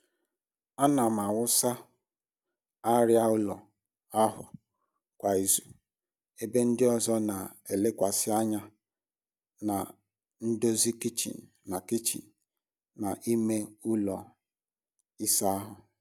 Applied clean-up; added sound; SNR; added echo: none; none; none; none.